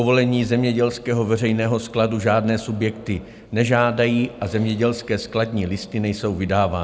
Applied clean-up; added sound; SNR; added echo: none; none; none; none.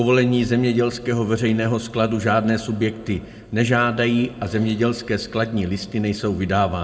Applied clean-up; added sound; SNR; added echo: none; none; none; reverberation time 0.9 s.